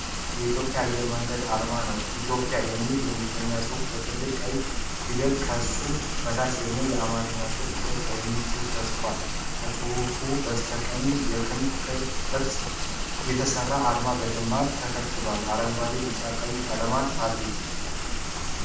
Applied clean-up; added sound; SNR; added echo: none; Rain; -1 dB; reverberation time 0.5 s.